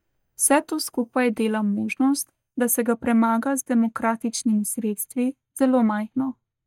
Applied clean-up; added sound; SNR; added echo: neural mask model DeepFilterNet 3.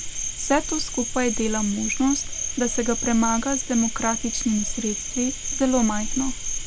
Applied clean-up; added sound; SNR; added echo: none; Cricket; 4 dB; none.